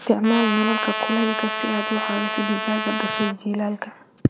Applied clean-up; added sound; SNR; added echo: none; Trumpet; 3 dB; none.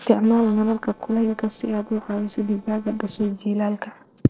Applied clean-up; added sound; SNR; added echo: neural separator model SepFormer DNS4.